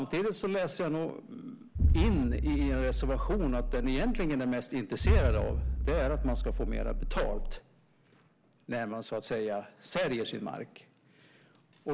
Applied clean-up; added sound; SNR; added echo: none; Explosion; -3 dB; none.